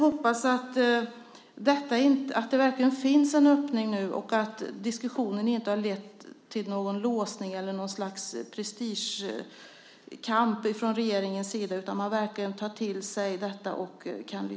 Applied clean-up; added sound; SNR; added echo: none; none; none; none.